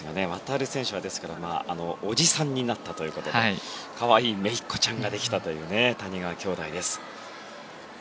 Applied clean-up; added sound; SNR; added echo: none; none; none; none.